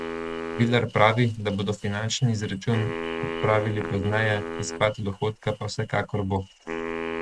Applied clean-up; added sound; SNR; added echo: neural mask model RNNoise.